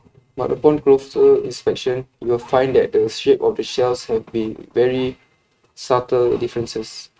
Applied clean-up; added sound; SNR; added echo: neural mask model RNNoise.